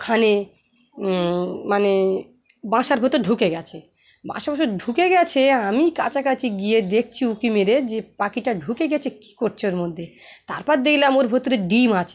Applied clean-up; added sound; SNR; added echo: none; none; none; none.